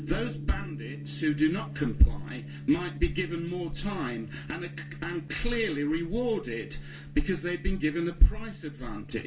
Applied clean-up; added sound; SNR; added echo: none; Gong; 13 dB; reverberation time 0.2 s.